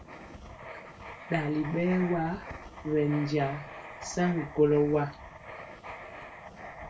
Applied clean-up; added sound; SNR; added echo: none; Writing; 13 dB; reverberation time 0.2 s.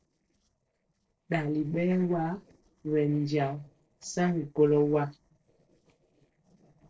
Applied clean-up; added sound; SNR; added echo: neural separator model SepFormer DNS4.